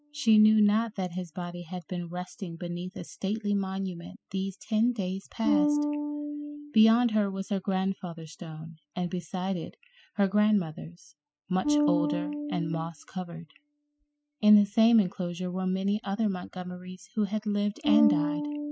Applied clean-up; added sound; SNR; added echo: classical method spectral subtraction.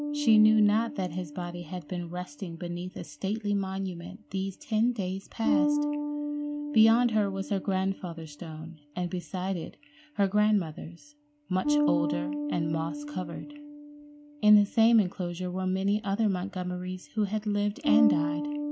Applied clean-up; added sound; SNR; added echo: none; Bass guitar; 6 dB; none.